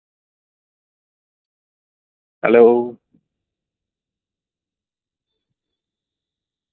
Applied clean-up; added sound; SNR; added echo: neural mask model DeepFilterNet 3.